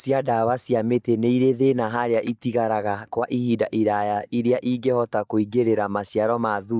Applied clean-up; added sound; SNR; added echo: neural mask model DeepFilterNet 3.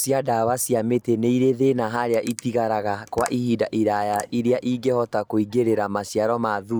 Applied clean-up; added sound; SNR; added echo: neural mask model Resemble Enhance denoiser.